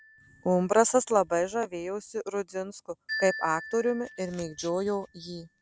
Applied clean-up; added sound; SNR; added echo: none; Marimba, xylophone; 15 dB; none.